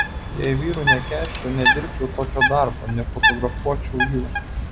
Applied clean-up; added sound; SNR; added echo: none; Bird; -2 dB; none.